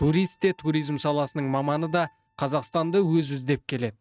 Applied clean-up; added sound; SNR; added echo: neural mask model RNNoise.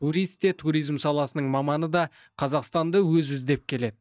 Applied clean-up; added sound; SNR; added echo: neural mask model DeepFilterNet 3.